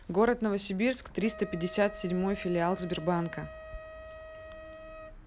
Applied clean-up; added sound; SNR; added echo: none; Wind instrument, woodwind instrument; 16 dB; none.